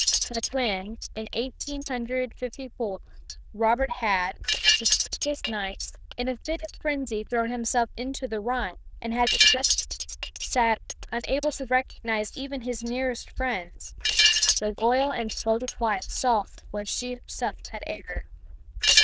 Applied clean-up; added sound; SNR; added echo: neural diffusion model UNIVERSE++.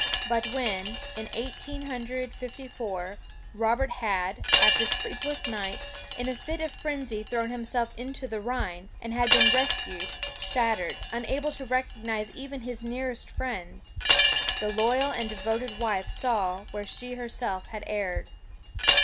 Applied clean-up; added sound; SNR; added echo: none; Wind chime; -3 dB; none.